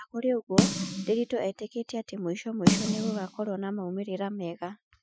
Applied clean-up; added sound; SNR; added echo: classical method Wiener filter.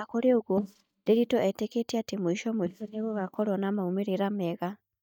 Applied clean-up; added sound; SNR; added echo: neural mask model DeepFilterNet 3.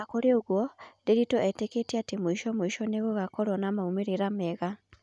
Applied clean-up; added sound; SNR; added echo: none; none; none; none.